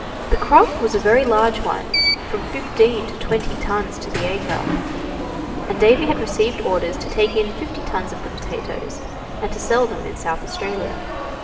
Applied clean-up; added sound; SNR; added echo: none; Alarm; 6 dB; reverberation time 1.9 s.